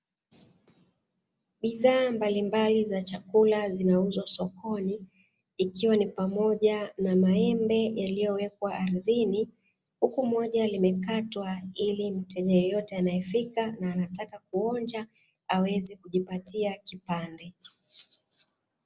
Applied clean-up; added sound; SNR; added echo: none; none; none; none.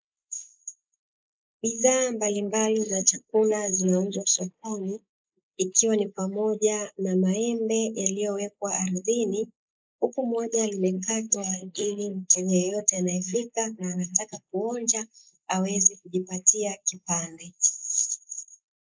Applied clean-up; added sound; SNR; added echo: neural mask model Resemble Enhance denoiser.